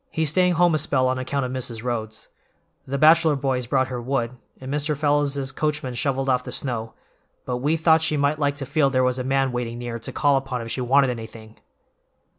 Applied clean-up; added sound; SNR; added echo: none; none; none; none.